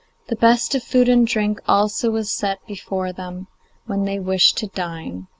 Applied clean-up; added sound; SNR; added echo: none; none; none; none.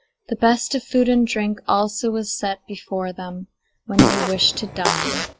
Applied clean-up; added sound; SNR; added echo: classical method log-MMSE.